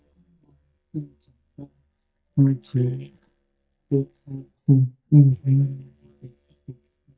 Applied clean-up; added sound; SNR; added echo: neural mask model DeepFilterNet 3.